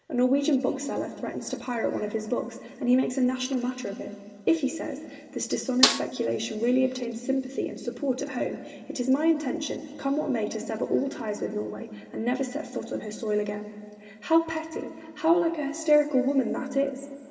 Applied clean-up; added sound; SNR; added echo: none; Snare drum; 1 dB; reverberation time 2.7 s.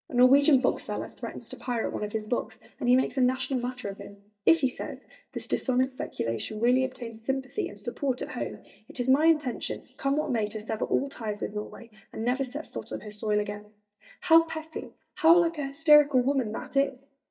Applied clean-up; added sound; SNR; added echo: neural mask model DeepFilterNet 3.